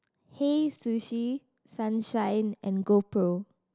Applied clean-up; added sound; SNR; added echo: none; none; none; none.